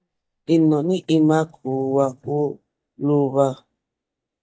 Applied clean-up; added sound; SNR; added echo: neural mask model DeepFilterNet 3.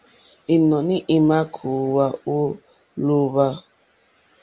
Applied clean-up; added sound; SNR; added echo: none; none; none; none.